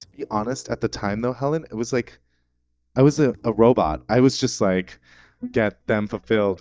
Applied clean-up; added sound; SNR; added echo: neural mask model DeepFilterNet 3.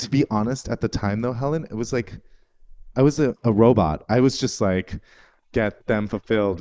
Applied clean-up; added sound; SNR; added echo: neural mask model Resemble Enhance denoiser.